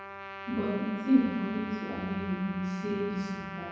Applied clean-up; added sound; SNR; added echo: none; Trumpet; 11 dB; reverberation time 1.3 s.